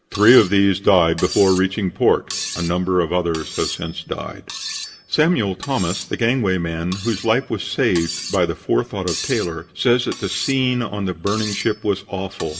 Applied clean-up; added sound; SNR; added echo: none; Cutlery, silverware; 13 dB; reverberation time 0.3 s.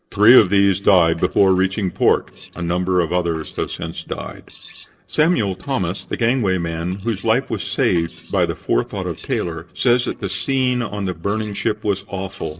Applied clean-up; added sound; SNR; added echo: neural separator model SepFormer DNS4.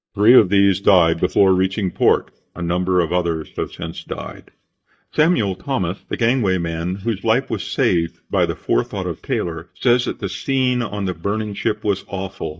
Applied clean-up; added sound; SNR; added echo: neural mask model DeepFilterNet 3.